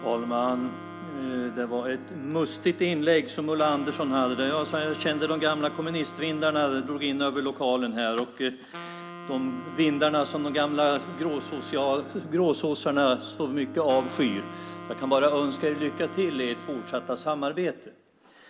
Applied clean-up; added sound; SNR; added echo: none; Bowed string instrument + Wind instrument, woodwind instrument; 14 dB; none.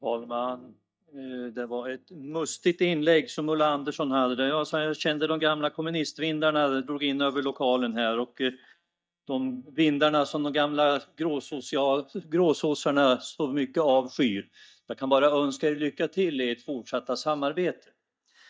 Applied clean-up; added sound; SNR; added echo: neural mask model DeepFilterNet 3.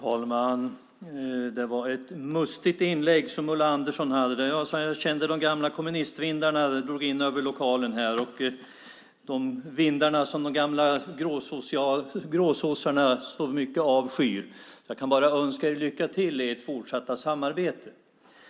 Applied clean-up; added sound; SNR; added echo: none; none; none; none.